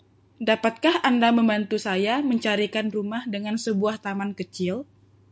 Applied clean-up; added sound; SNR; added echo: none; none; none; none.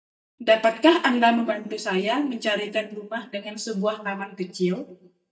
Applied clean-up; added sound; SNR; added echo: neural mask model DeepFilterNet 3.